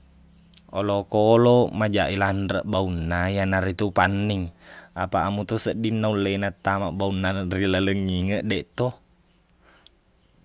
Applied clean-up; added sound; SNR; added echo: none; none; none; none.